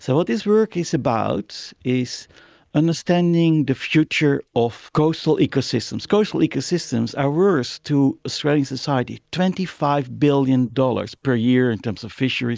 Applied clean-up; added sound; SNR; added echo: neural mask model Resemble Enhance denoiser.